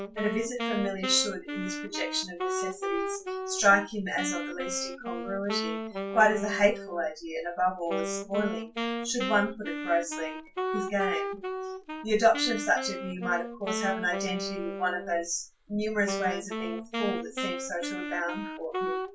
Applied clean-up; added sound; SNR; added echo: none; Wind instrument, woodwind instrument; 4 dB; reverberation time 0.2 s.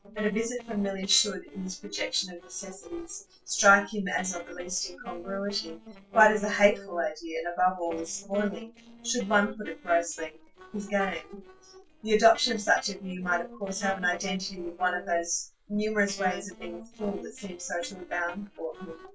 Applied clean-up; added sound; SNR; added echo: neural separator model SepFormer DNS4.